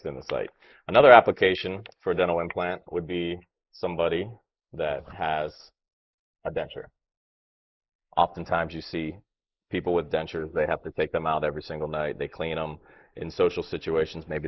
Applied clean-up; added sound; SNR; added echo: neural mask model Resemble Enhance denoiser.